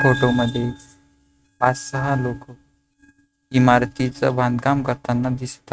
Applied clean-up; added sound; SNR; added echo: neural mask model RNNoise.